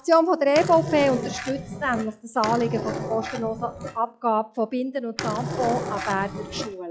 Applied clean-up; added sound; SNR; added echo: classical method log-MMSE.